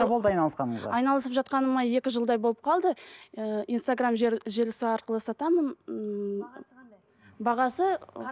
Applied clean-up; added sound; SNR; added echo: none; none; none; none.